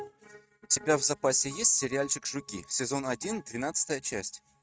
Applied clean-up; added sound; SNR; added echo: neural mask model RNNoise.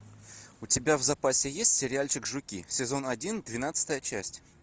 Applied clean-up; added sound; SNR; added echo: none; none; none; none.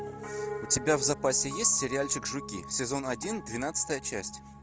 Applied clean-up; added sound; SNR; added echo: none; Piano; 10 dB; none.